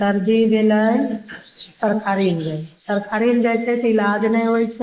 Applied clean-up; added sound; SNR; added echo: neural mask model Resemble Enhance denoiser.